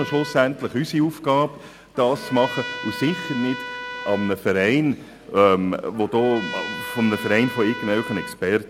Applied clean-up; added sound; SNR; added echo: none; Trumpet; 12 dB; none.